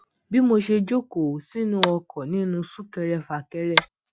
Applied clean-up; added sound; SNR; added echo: none; Tap; 7 dB; none.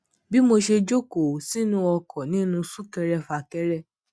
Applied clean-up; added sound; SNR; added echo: none; none; none; none.